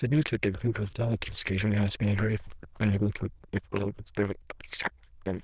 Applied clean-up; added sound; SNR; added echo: neural diffusion model UNIVERSE++.